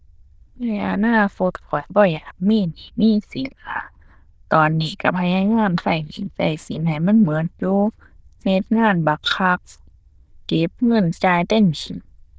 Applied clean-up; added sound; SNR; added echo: neural diffusion model UNIVERSE++.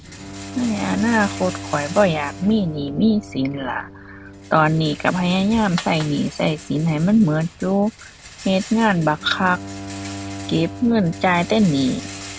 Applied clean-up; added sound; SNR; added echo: none; Bowed string instrument + Rattle; 14 dB; none.